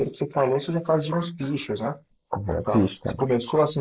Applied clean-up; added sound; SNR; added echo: neural mask model Resemble Enhance denoiser.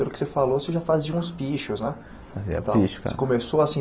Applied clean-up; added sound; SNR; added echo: none; none; none; none.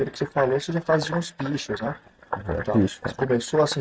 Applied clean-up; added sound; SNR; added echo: neural mask model RNNoise.